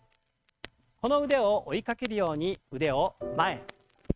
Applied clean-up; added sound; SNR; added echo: neural mask model RNNoise.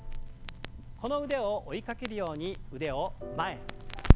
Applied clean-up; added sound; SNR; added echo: none; Crackle; -5 dB; none.